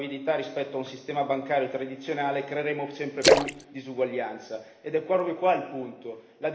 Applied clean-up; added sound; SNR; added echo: none; Splash, splatter; -3 dB; reverberation time 1.1 s.